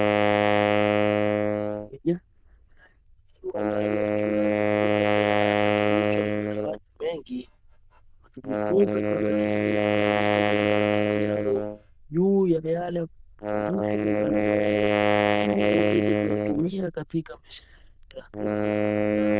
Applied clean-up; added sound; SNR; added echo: neural diffusion model UNIVERSE++.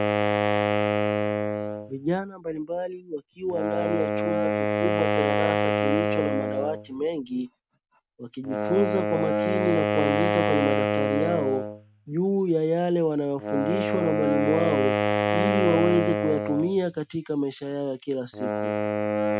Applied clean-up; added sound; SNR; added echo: none; Wind instrument, woodwind instrument; -1 dB; none.